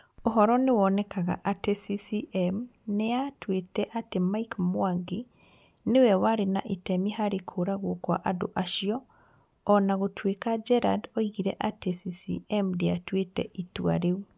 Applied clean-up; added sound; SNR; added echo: none; none; none; none.